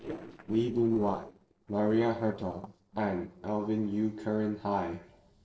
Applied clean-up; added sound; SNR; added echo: neural separator model SepFormer DNS4.